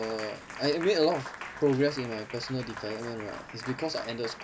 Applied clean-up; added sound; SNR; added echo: none; Applause; 12 dB; none.